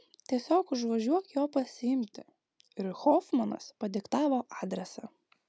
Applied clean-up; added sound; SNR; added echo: none; none; none; none.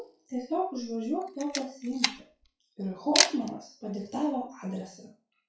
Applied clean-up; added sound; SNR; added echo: classical method WPE with log-MMSE.